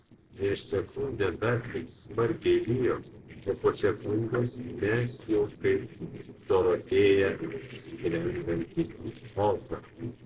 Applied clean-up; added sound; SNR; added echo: neural separator model SepFormer DNS4.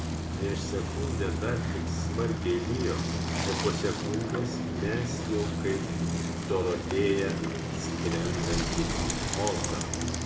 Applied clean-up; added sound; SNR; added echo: none; Bicycle; -2 dB; reverberation time 2.0 s.